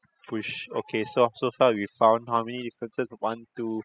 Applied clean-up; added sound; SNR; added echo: classical method spectral subtraction.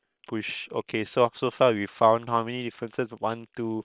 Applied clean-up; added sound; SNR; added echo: neural separator model SepFormer WHAM!.